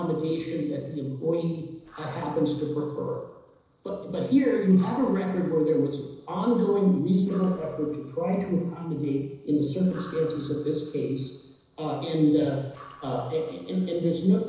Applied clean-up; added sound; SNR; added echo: neural separator model SepFormer DNS4.